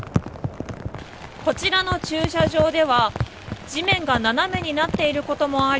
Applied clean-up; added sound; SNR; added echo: none; none; none; none.